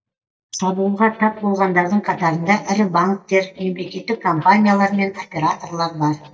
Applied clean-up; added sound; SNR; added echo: neural mask model DeepFilterNet 3.